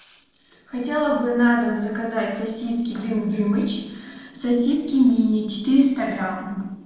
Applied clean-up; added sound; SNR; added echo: neural separator model SepFormer DNS4.